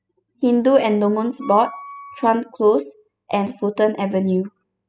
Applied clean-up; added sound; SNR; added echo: classical method spectral subtraction.